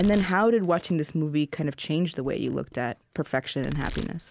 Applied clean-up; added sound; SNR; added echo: none; Domestic sounds, home sounds; 17 dB; none.